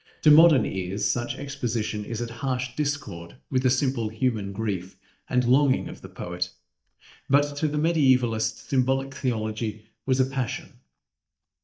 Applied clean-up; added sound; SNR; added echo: neural mask model DeepFilterNet 3.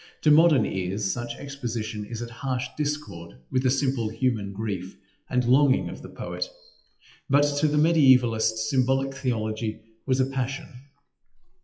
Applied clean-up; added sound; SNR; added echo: classical method WPE with log-MMSE.